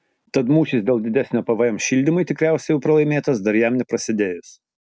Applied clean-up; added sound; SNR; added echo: none; none; none; none.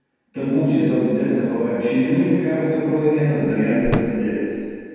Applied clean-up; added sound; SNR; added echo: none; Thump, thud; 9 dB; reverberation time 2.1 s.